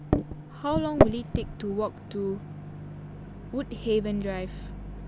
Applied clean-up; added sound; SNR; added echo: none; Microwave oven; -1 dB; none.